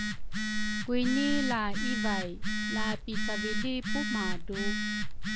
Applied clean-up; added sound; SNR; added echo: none; Telephone; -4 dB; none.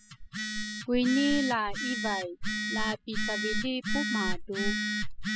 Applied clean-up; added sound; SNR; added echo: classical method spectral subtraction.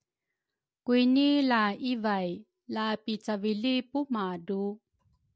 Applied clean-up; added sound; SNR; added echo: none; none; none; none.